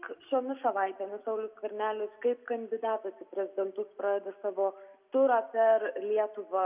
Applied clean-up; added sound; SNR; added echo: none; none; none; reverberation time 0.8 s.